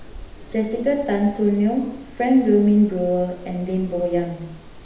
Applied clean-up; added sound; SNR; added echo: none; Insect; 17 dB; reverberation time 0.8 s.